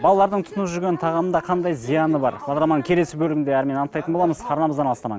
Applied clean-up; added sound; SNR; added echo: none; none; none; none.